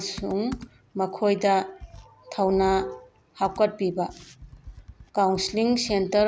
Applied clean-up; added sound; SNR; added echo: none; Computer keyboard; 19 dB; none.